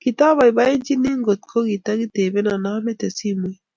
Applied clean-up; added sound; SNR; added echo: none; none; none; none.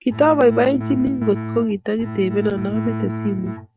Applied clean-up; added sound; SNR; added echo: neural mask model RNNoise.